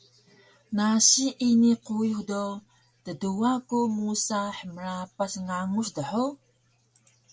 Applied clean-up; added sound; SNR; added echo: none; none; none; none.